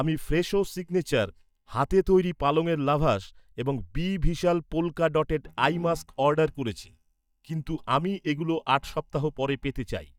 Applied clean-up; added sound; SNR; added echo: neural mask model DeepFilterNet 3.